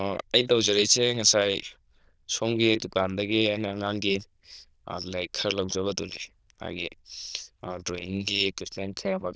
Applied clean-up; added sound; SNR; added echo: neural diffusion model UNIVERSE++.